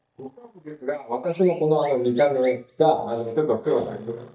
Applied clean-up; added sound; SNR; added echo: neural mask model DeepFilterNet 3.